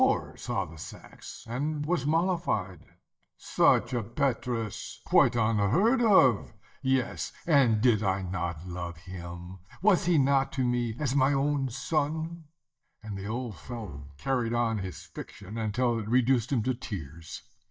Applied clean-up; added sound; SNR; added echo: neural mask model DeepFilterNet 3.